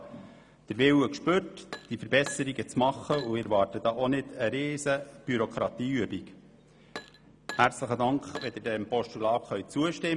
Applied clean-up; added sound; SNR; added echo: none; Glass; 17 dB; none.